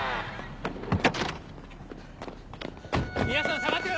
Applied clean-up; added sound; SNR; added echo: none; none; none; none.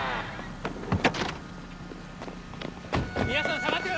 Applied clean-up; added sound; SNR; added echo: none; Engine; 13 dB; none.